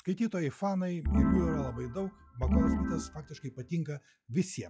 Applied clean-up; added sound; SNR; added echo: classical method log-MMSE.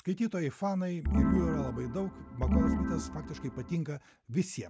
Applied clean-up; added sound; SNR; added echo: none; Organ; -3 dB; none.